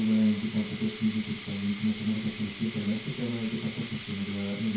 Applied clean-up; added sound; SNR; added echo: none; Sink (filling or washing); 6 dB; reverberation time 0.6 s.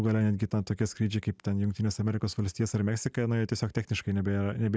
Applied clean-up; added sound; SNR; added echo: none; none; none; none.